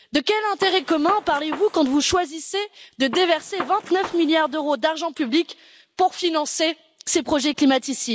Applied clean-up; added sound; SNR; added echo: none; Gunshot, gunfire; 14 dB; none.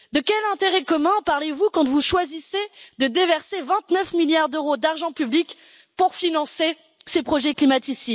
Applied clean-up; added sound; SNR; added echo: none; none; none; none.